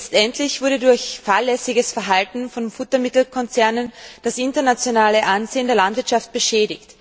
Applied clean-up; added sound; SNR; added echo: none; none; none; none.